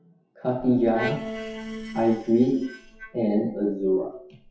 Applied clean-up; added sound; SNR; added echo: classical method WPE with log-MMSE.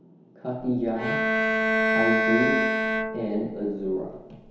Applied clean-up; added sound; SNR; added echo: none; Bowed string instrument; -4 dB; reverberation time 1.0 s.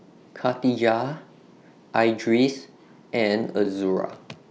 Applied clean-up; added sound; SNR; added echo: none; none; none; none.